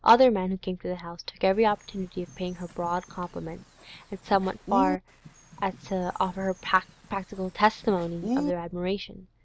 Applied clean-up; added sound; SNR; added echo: none; Bird; 10 dB; none.